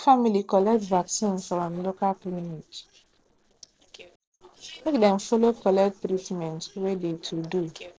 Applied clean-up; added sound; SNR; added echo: neural separator model SepFormer DNS4.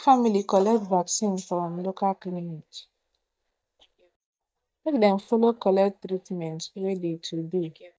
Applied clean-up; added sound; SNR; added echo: neural mask model DeepFilterNet 3.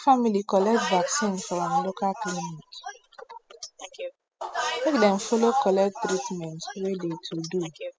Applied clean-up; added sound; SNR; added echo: classical method spectral subtraction.